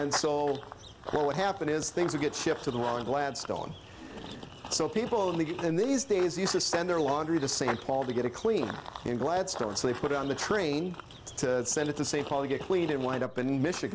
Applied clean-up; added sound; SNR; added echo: none; Run / Bird vocalization, bird call, bird song; 12 dB; none.